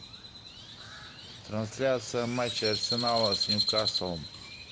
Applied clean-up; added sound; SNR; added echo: none; Crow; 2 dB; none.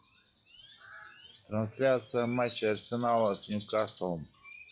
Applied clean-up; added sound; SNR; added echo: classical method log-MMSE.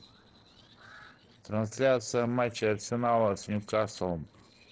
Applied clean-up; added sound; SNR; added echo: neural separator model SepFormer DNS4.